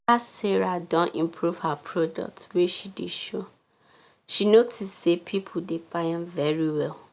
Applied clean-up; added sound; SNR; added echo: none; none; none; none.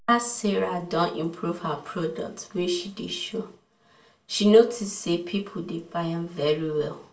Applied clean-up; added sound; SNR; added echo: none; none; none; reverberation time 0.3 s.